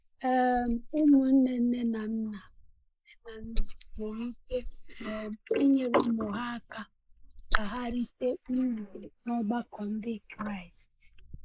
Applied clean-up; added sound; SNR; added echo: neural mask model Resemble Enhance denoiser.